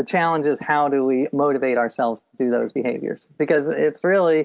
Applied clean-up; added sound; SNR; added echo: none; none; none; none.